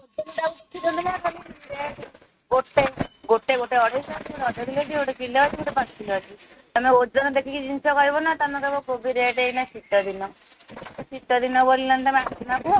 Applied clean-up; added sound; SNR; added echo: neural mask model RNNoise.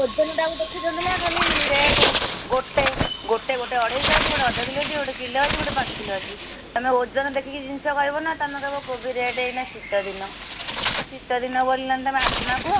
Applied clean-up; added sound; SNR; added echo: none; Bird; 3 dB; none.